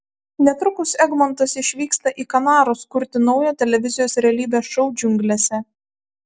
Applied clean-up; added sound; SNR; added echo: none; none; none; none.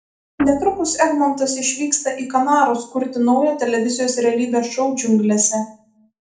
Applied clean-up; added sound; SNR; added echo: none; Guitar; 17 dB; reverberation time 0.4 s.